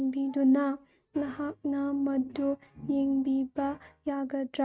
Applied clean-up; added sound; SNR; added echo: neural mask model RNNoise.